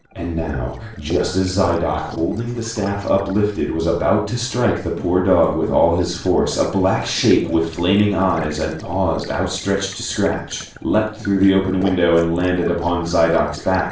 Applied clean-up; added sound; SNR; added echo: neural separator model SepFormer DNS4.